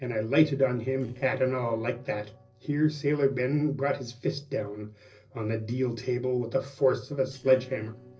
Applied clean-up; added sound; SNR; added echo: neural separator model SepFormer DNS4.